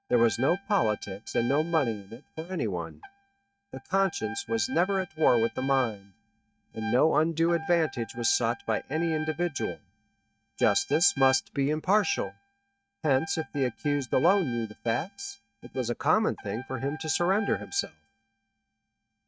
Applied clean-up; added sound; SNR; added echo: neural mask model RNNoise.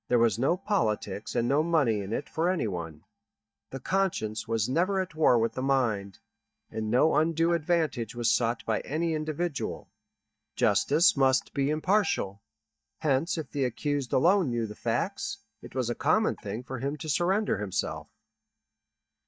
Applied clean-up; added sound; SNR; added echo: neural mask model DeepFilterNet 3.